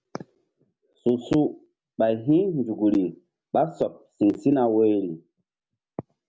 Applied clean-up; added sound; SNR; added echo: none; none; none; none.